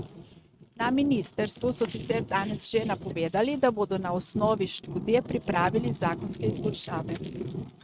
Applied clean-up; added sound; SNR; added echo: neural mask model RNNoise.